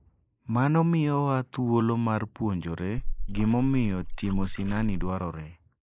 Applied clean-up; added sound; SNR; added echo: neural mask model Resemble Enhance denoiser.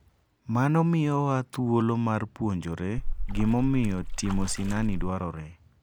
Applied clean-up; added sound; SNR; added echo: none; Splash, splatter; 2 dB; none.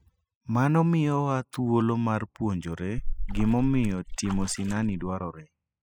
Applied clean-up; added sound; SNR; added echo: classical method spectral subtraction.